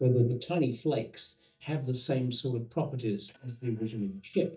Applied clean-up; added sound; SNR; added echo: neural mask model DeepFilterNet 3.